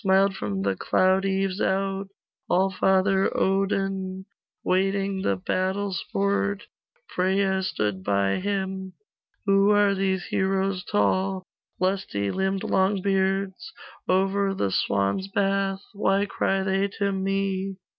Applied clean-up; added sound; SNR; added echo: none; none; none; none.